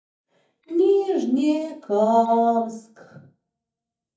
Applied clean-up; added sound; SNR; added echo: neural mask model DeepFilterNet 3.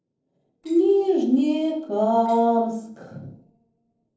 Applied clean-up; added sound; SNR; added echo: neural separator model SepFormer DNS4.